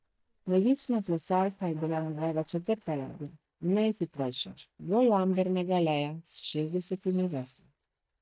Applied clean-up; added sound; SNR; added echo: neural mask model DeepFilterNet 3.